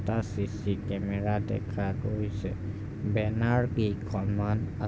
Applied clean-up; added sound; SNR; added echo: none; none; none; none.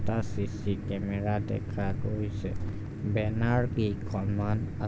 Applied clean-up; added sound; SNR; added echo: none; Cricket; 8 dB; none.